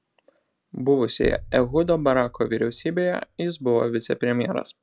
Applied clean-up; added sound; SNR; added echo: none; Boom; 18 dB; none.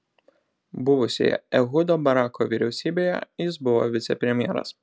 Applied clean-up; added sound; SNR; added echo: none; none; none; none.